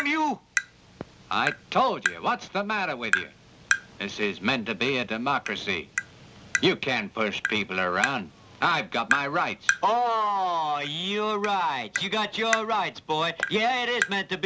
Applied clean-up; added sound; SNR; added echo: none; Tap; 7 dB; none.